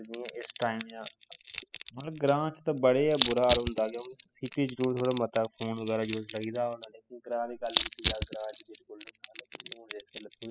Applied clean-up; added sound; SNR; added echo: classical method spectral subtraction.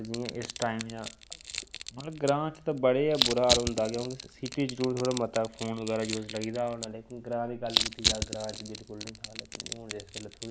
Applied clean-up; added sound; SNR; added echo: none; Crushing; 4 dB; none.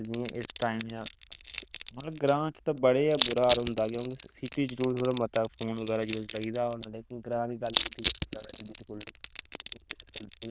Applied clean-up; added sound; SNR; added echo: neural diffusion model UNIVERSE++.